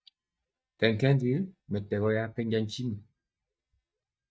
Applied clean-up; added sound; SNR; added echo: neural mask model DeepFilterNet 3.